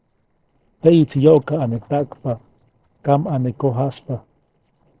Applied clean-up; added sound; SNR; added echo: neural separator model SepFormer DNS4.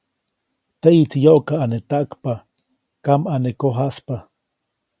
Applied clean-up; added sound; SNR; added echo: none; none; none; none.